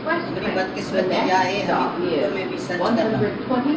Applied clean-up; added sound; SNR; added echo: none; Subway, metro, underground; -3 dB; reverberation time 0.6 s.